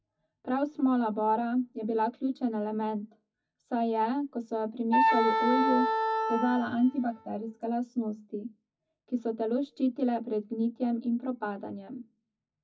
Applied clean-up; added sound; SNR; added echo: classical method WPE with log-MMSE.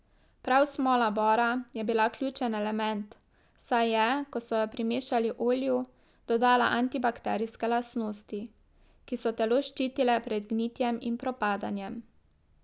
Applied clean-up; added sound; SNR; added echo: none; none; none; none.